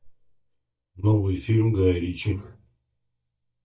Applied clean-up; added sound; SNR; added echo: neural mask model DeepFilterNet 3.